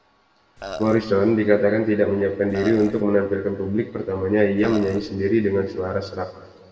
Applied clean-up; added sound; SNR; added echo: none; Burping, eructation; 12 dB; reverberation time 1.7 s.